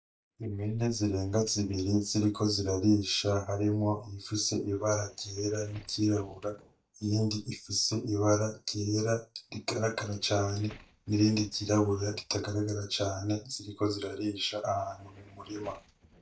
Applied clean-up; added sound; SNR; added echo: neural mask model DeepFilterNet 3.